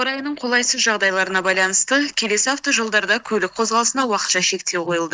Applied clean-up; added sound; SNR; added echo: neural mask model DeepFilterNet 3.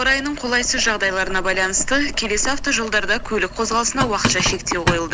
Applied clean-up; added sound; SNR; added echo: none; Boiling; 6 dB; none.